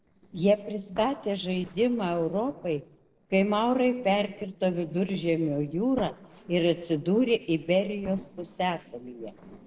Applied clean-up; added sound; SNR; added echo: neural separator model SepFormer DNS4.